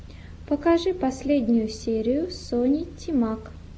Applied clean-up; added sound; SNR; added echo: none; none; none; none.